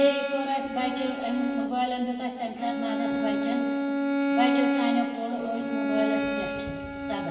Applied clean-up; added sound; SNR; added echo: none; Bowed string instrument; -1 dB; reverberation time 2.5 s.